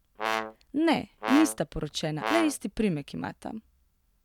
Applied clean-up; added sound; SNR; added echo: none; Brass instrument; 4 dB; none.